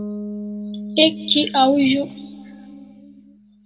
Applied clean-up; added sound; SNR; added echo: none; Bass guitar; 11 dB; reverberation time 1.2 s.